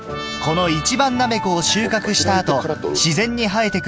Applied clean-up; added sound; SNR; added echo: none; none; none; none.